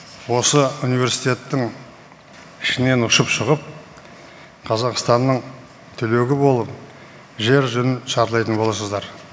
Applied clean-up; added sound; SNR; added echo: none; none; none; none.